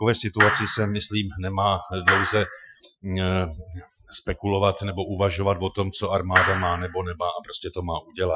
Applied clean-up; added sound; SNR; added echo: classical method Wiener filter.